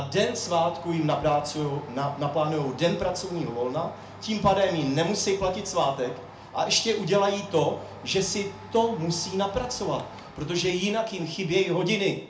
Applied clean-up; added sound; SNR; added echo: none; Domestic sounds, home sounds; 18 dB; reverberation time 0.4 s.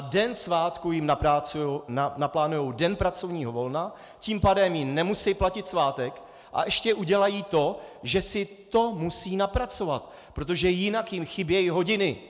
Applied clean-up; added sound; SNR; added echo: none; none; none; none.